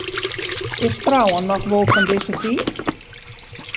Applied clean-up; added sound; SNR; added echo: none; Squeak / Trickle, dribble / Sink (filling or washing); 2 dB; none.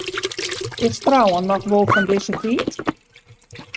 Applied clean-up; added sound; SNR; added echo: neural mask model RNNoise.